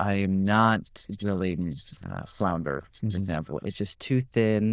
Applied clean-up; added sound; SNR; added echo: neural diffusion model UNIVERSE++.